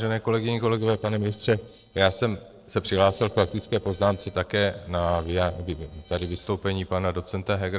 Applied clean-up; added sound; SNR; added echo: neural separator model SepFormer DNS4.